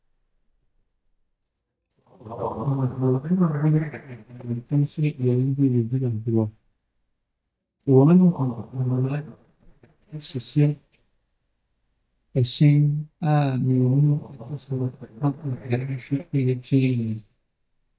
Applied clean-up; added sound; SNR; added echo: neural mask model DeepFilterNet 3.